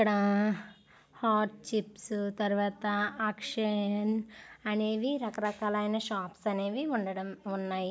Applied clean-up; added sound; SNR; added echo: none; none; none; none.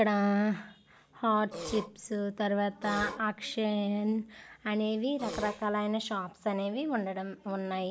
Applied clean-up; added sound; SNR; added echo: none; Burping, eructation; 9 dB; none.